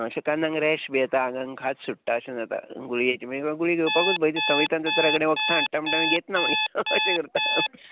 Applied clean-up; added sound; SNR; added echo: none; Alarm; -1 dB; none.